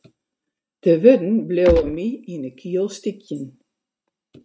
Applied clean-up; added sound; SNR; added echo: neural mask model RNNoise.